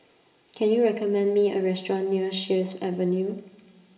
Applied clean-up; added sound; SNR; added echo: none; none; none; reverberation time 1.6 s.